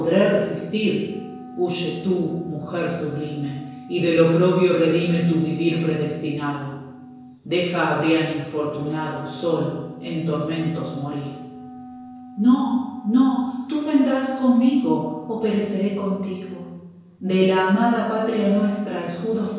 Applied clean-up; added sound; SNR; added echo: none; Wind instrument, woodwind instrument; 18 dB; reverberation time 1.0 s.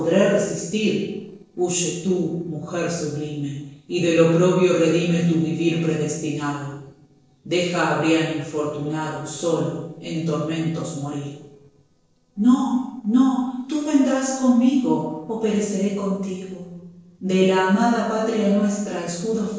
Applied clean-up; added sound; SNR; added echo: neural separator model SepFormer DNS4.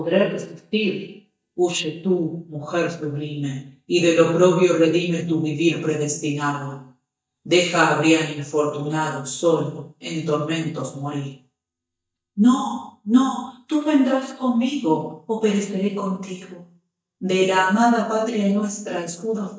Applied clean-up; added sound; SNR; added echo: neural mask model DeepFilterNet 3.